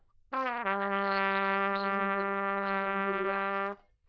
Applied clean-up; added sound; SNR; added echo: neural diffusion model UNIVERSE++.